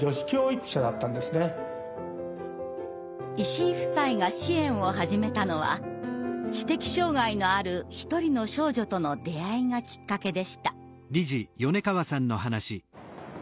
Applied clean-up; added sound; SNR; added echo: none; none; none; none.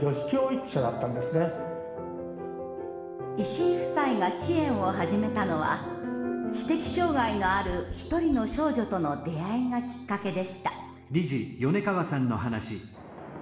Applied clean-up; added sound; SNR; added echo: none; Tap; 16 dB; reverberation time 1.0 s.